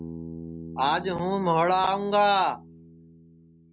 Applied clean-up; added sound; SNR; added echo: none; Bass guitar; 15 dB; none.